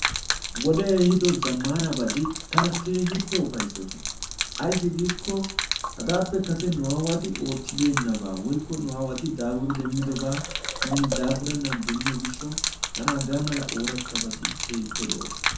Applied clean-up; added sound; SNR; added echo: none; Gurgling / Liquid; 4 dB; reverberation time 0.6 s.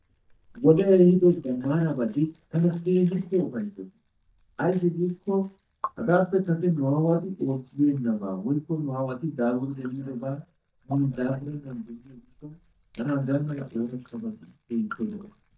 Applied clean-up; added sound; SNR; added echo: neural mask model DeepFilterNet 3.